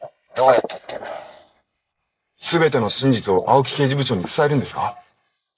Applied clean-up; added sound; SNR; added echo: neural mask model Resemble Enhance denoiser.